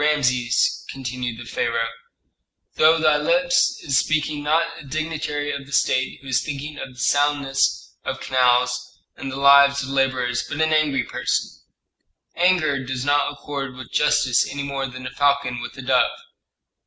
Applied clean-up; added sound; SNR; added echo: none; none; none; none.